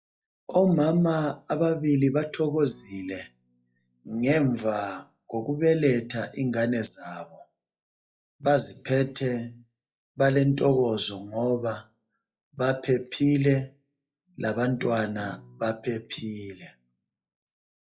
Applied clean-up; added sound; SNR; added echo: classical method log-MMSE.